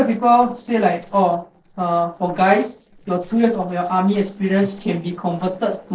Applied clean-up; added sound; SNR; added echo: neural separator model SepFormer DNS4.